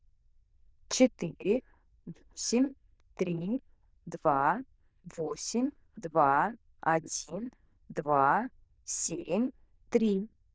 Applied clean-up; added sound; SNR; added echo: neural diffusion model UNIVERSE++.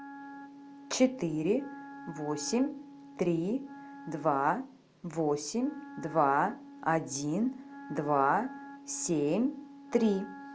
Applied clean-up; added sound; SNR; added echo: none; Wind instrument, woodwind instrument; 16 dB; none.